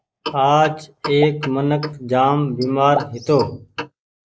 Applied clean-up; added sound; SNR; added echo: neural mask model Resemble Enhance denoiser.